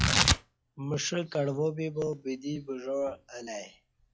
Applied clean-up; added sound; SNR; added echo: classical method log-MMSE.